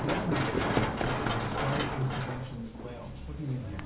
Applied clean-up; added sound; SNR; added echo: none; Run; -3 dB; reverberation time 0.3 s.